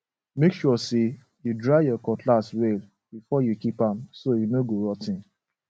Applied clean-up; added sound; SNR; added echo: none; none; none; none.